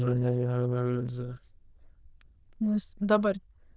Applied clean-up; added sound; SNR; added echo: neural diffusion model UNIVERSE++.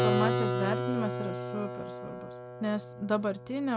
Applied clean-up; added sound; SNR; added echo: none; Keyboard (musical); 0 dB; none.